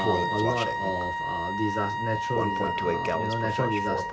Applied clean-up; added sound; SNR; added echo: none; Toilet flush + Wind instrument, woodwind instrument; -3 dB; none.